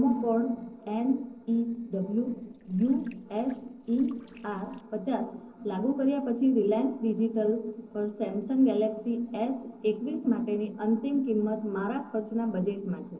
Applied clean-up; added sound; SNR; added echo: neural separator model SepFormer DNS4.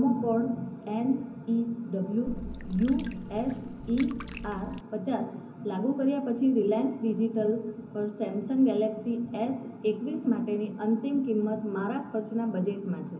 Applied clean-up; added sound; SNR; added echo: none; Water / Liquid; 12 dB; reverberation time 0.3 s.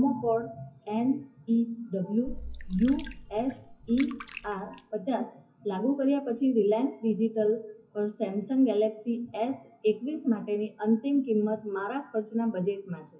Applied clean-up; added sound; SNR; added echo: classical method WPE with log-MMSE.